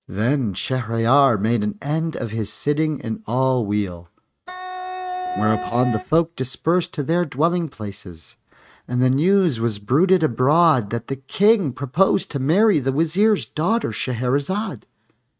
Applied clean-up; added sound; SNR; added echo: neural mask model RNNoise.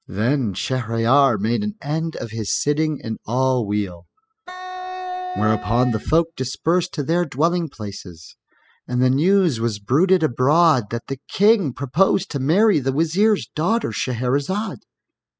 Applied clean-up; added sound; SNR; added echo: classical method spectral subtraction.